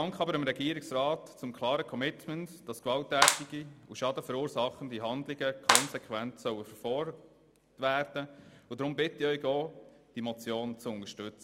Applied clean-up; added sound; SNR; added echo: none; Clapping; -2 dB; none.